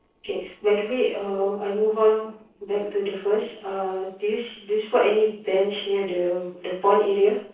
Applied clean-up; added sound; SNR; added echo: neural separator model SepFormer DNS4.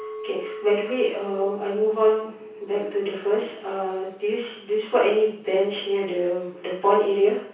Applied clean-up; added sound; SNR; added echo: none; Chink, clink; 17 dB; reverberation time 0.6 s.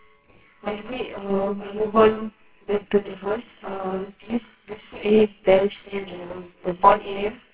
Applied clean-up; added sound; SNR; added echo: neural separator model SepFormer WHAMR!.